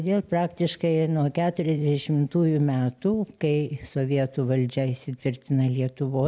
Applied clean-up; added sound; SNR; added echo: none; none; none; none.